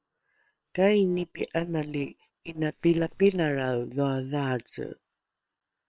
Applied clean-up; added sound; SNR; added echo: neural separator model SepFormer WHAM!.